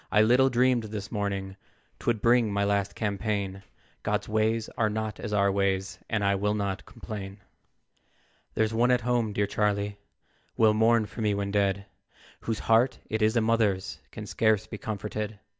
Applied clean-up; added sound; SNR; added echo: none; none; none; none.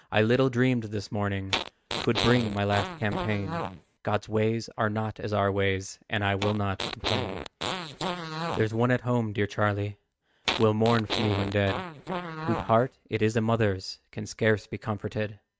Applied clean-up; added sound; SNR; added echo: neural mask model RNNoise.